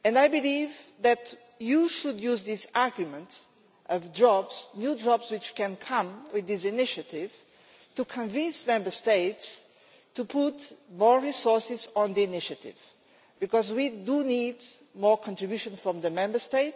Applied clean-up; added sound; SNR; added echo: none; none; none; none.